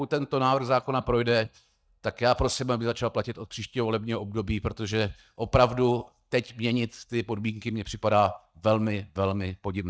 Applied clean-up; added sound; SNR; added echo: neural mask model DeepFilterNet 3.